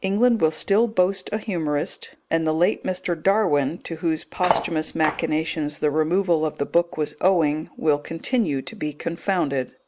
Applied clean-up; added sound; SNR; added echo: none; Cutlery, silverware; 5 dB; none.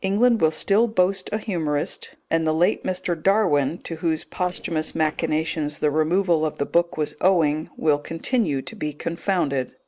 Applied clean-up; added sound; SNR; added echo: neural separator model SepFormer DNS4.